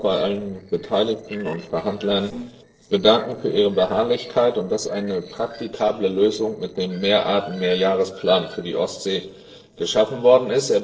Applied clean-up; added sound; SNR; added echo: neural separator model SepFormer DNS4.